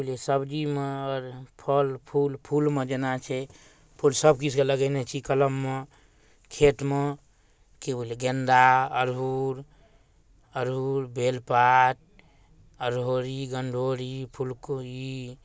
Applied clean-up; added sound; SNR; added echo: none; none; none; none.